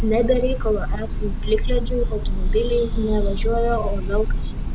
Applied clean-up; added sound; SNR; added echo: none; Bird / Breathing; -2 dB; none.